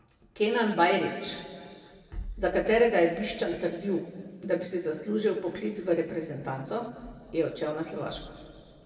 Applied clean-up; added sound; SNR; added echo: none; none; none; reverberation time 2.0 s.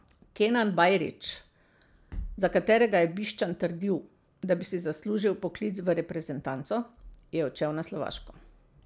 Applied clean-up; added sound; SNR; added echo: none; none; none; none.